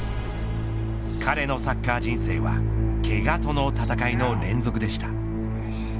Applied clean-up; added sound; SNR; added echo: none; Bird vocalization, bird call, bird song; 17 dB; none.